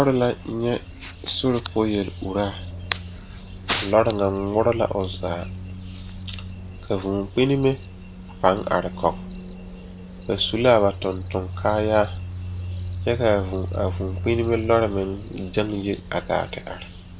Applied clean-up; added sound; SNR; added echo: none; Cricket; 10 dB; none.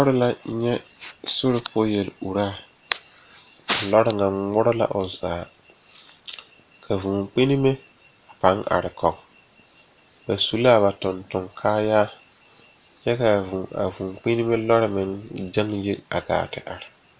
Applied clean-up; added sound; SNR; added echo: none; none; none; none.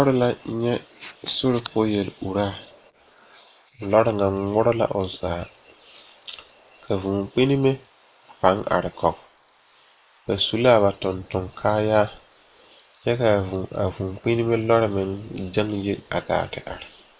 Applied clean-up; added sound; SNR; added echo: neural mask model Resemble Enhance denoiser.